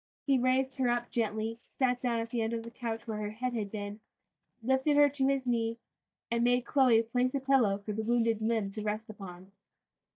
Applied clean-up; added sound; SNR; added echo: neural mask model DeepFilterNet 3.